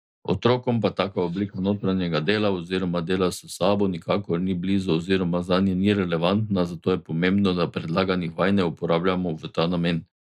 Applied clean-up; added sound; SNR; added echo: neural mask model Resemble Enhance denoiser.